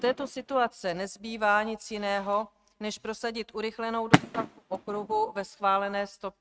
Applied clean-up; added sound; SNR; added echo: neural mask model RNNoise.